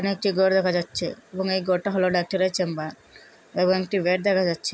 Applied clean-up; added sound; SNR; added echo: none; none; none; none.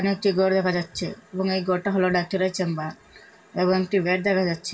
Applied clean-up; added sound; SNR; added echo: none; none; none; reverberation time 0.2 s.